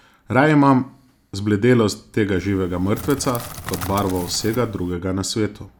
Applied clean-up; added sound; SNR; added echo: none; Crackle; 14 dB; none.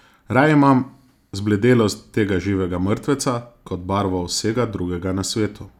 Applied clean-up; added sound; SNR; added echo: none; none; none; none.